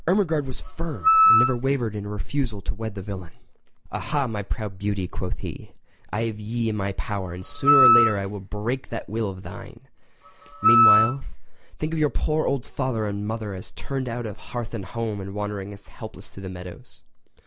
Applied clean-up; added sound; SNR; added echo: none; Wind instrument, woodwind instrument; -4 dB; none.